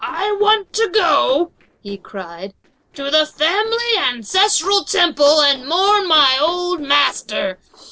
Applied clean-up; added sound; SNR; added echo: neural separator model SepFormer DNS4.